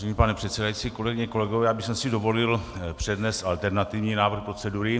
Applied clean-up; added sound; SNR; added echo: none; none; none; none.